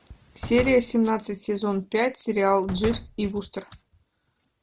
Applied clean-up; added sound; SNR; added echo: none; Slam; 15 dB; none.